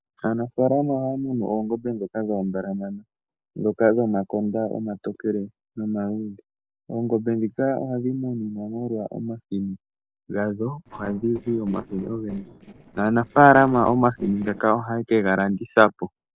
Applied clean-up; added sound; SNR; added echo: neural separator model SepFormer DNS4.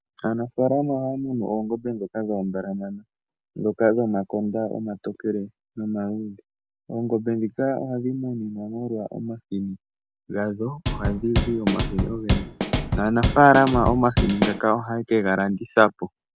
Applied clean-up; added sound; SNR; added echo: none; Drum kit; 0 dB; none.